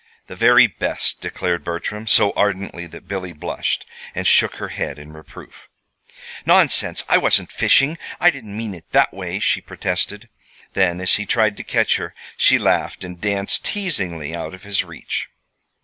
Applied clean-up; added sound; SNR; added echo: none; none; none; none.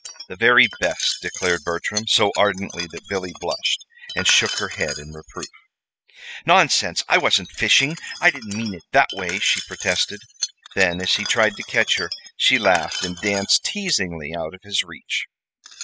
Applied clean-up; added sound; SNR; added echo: classical method spectral subtraction.